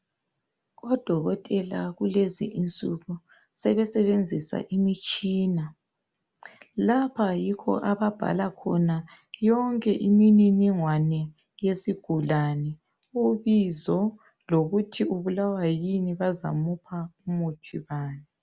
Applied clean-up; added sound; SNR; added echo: none; none; none; none.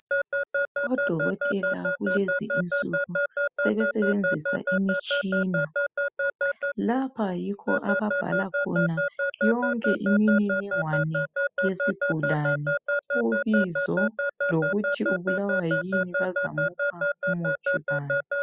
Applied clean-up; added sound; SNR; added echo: classical method spectral subtraction.